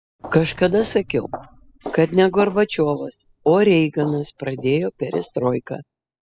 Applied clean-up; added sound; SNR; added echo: classical method spectral subtraction.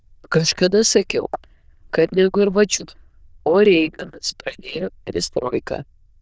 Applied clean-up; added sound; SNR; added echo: neural diffusion model UNIVERSE++.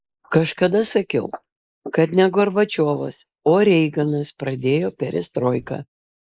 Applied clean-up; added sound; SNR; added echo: neural mask model Resemble Enhance denoiser.